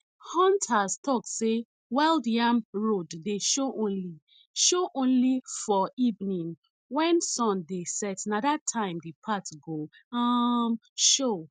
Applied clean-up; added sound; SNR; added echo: none; none; none; none.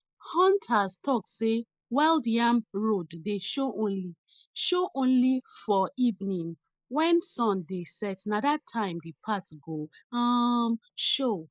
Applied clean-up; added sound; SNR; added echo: neural mask model Resemble Enhance denoiser.